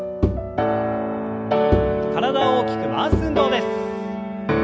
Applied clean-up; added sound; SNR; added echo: none; Bowed string instrument; 6 dB; none.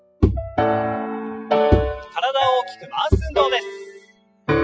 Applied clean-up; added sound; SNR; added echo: classical method spectral subtraction.